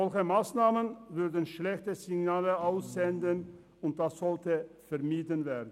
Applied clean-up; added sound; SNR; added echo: none; none; none; none.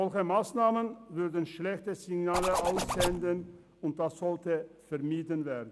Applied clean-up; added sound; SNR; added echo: none; Zipper (clothing); 2 dB; none.